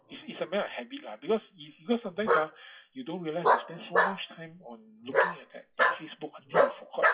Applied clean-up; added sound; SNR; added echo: classical method WPE with log-MMSE.